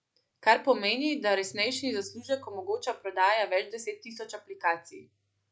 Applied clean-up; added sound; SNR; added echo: none; none; none; none.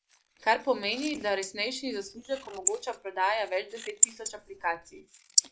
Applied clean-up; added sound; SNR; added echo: neural mask model Resemble Enhance denoiser.